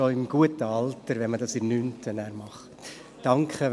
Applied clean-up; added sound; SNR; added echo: none; none; none; none.